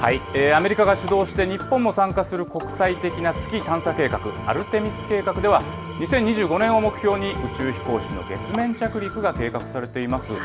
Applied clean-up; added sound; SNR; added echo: none; Engine / Tools; 13 dB; none.